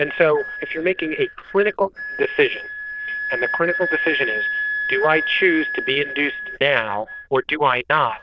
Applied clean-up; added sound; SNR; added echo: neural diffusion model UNIVERSE++.